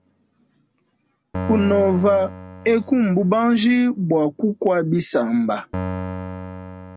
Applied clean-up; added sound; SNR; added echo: none; Keyboard (musical); 13 dB; none.